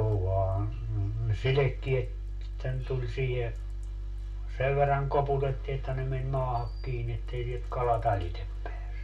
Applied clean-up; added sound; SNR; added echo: none; none; none; reverberation time 0.2 s.